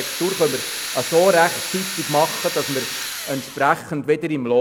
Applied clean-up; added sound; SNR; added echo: none; Drill; 8 dB; none.